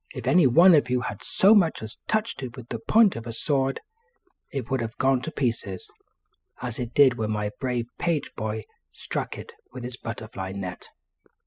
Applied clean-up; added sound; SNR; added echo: classical method spectral subtraction.